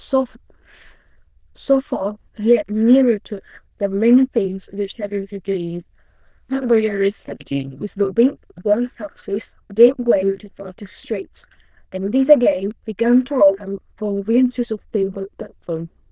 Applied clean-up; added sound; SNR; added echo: neural diffusion model UNIVERSE++.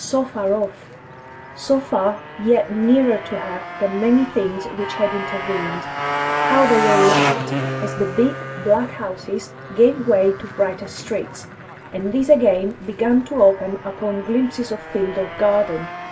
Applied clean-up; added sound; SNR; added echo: none; Motorcycle; 7 dB; none.